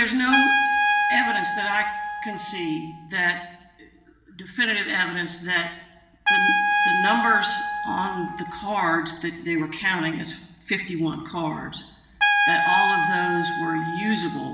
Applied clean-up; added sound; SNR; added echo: none; Trumpet; -1 dB; reverberation time 1.1 s.